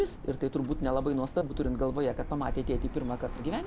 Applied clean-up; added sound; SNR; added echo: none; Bird; 6 dB; none.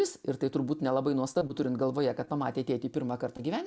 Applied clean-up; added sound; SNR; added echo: none; none; none; none.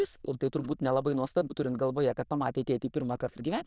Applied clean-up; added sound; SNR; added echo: neural diffusion model UNIVERSE++.